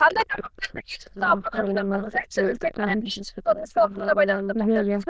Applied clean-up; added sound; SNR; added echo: neural diffusion model UNIVERSE++.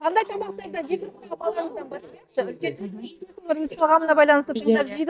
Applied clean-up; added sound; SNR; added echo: neural mask model DeepFilterNet 3.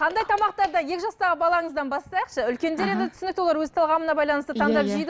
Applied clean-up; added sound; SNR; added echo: none; none; none; none.